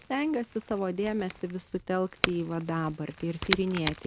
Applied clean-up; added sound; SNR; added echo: none; Crack / Crackle; 7 dB; none.